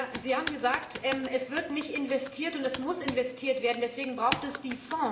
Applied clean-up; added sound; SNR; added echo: none; Computer keyboard; 10 dB; reverberation time 1.6 s.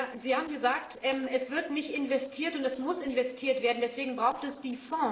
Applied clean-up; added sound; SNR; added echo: neural separator model SepFormer DNS4.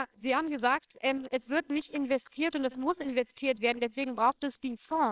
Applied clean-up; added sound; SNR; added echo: neural separator model SepFormer WHAMR!.